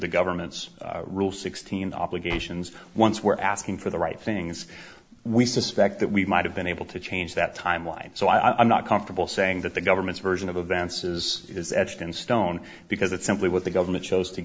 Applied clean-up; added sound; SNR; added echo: none; Car; 17 dB; none.